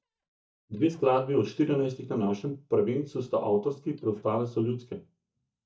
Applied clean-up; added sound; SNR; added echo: neural mask model DeepFilterNet 3.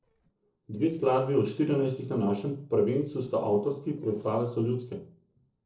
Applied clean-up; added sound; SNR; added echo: neural separator model SepFormer DNS4.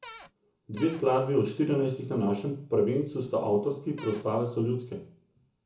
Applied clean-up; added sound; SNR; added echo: none; Cupboard open or close / Door; 17 dB; reverberation time 0.7 s.